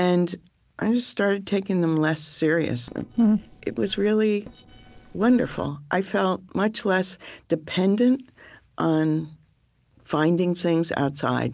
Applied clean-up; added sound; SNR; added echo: neural separator model SepFormer DNS4.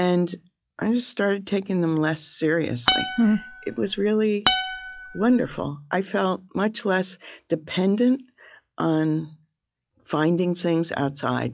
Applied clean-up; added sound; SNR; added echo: classical method log-MMSE.